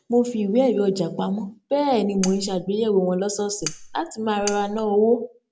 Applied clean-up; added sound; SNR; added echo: none; Cutlery, silverware; 12 dB; none.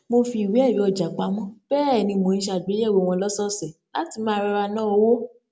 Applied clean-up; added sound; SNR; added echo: none; none; none; none.